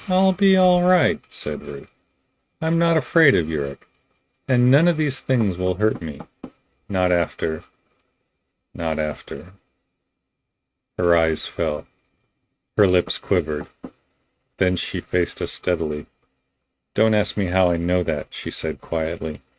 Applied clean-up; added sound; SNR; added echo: neural mask model RNNoise.